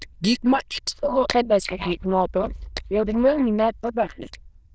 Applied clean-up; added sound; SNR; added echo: neural diffusion model UNIVERSE++.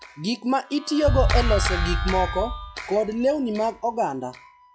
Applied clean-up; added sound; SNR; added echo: classical method log-MMSE.